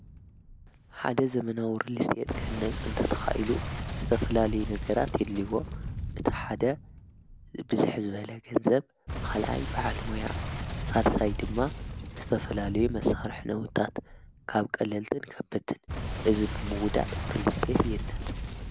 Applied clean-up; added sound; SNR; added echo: none; Boom; 6 dB; none.